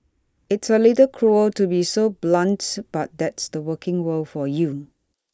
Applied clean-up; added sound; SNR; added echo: neural mask model Resemble Enhance denoiser.